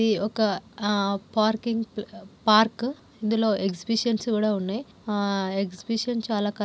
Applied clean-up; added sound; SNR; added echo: none; none; none; none.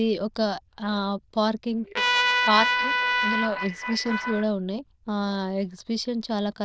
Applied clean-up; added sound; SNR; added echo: neural diffusion model UNIVERSE++.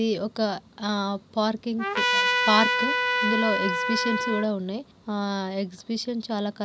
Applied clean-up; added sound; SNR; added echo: none; Trumpet; -2 dB; none.